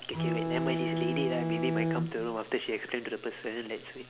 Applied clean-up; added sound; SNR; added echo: none; Bowed string instrument; -3 dB; none.